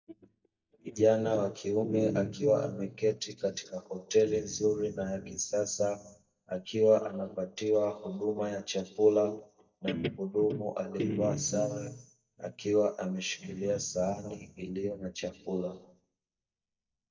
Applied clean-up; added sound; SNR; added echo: neural mask model DeepFilterNet 3.